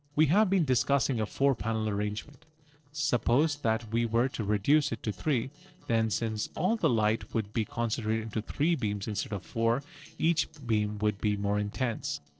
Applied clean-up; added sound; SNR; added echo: neural separator model SepFormer DNS4.